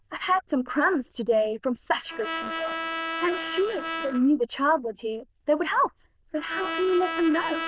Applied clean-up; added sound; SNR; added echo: neural diffusion model UNIVERSE++.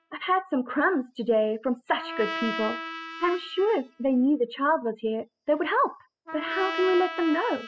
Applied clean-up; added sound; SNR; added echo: classical method spectral subtraction.